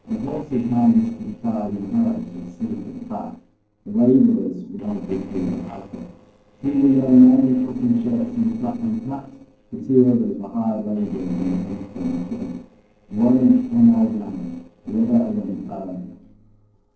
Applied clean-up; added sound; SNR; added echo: neural separator model SepFormer DNS4.